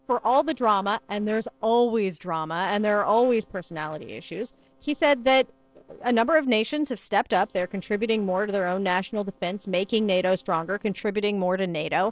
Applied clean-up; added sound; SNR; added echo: neural separator model SepFormer DNS4.